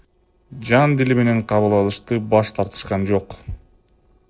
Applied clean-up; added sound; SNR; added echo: neural separator model SepFormer DNS4.